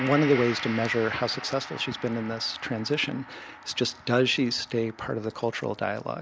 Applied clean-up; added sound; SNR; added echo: none; Gong; 12 dB; none.